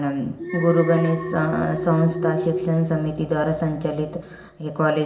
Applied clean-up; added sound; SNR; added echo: none; Alarm; 9 dB; reverberation time 1.9 s.